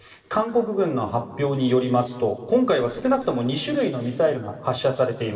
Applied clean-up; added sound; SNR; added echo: neural separator model SepFormer DNS4.